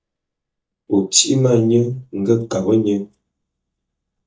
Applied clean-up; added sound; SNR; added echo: neural mask model DeepFilterNet 3.